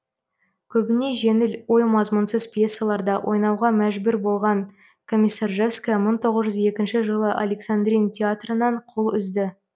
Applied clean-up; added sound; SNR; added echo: none; none; none; none.